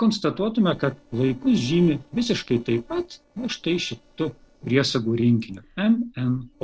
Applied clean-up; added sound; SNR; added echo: neural separator model SepFormer DNS4.